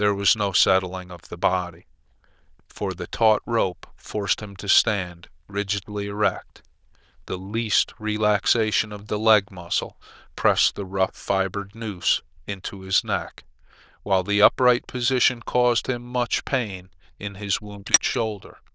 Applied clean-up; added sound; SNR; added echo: neural diffusion model UNIVERSE++.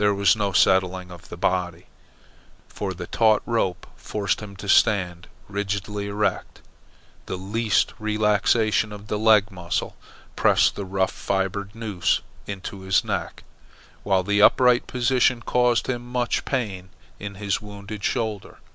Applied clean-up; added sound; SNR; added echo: none; none; none; none.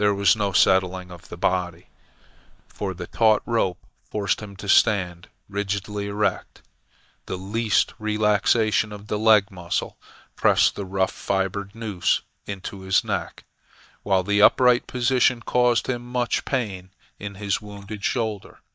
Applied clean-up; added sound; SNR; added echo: neural mask model DeepFilterNet 3.